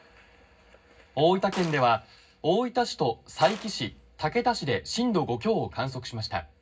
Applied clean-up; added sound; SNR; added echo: none; Gunshot, gunfire; 18 dB; reverberation time 0.4 s.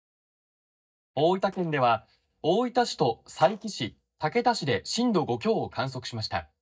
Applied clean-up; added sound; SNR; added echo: neural mask model DeepFilterNet 3.